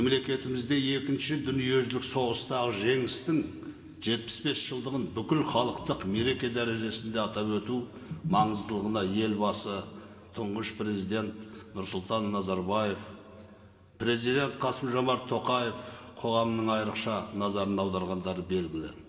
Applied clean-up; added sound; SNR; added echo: none; none; none; reverberation time 2.0 s.